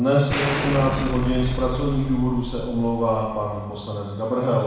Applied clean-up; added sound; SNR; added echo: none; Explosion; 6 dB; reverberation time 1.1 s.